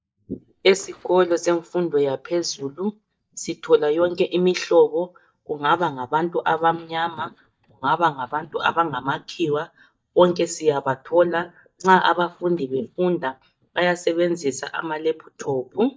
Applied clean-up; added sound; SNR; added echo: neural mask model DeepFilterNet 3.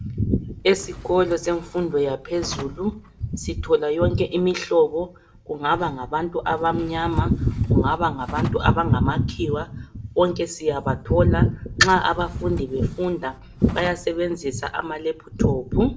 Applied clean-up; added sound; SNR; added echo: none; Drawer open or close; 17 dB; reverberation time 0.3 s.